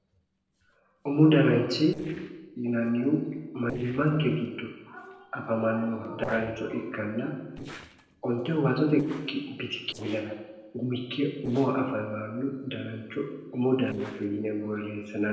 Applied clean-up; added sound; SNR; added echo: neural separator model SepFormer DNS4.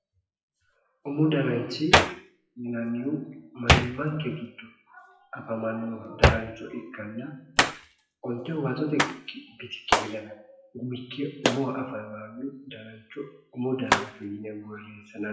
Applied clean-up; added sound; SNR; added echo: classical method WPE with log-MMSE.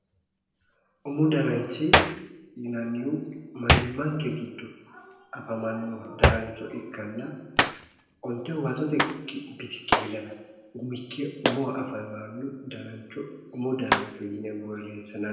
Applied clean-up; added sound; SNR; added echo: none; Hands; -1 dB; reverberation time 0.9 s.